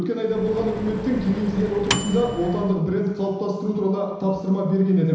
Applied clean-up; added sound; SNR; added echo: none; Microwave oven; 8 dB; reverberation time 1.0 s.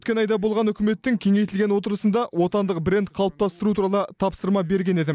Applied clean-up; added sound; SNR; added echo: none; none; none; none.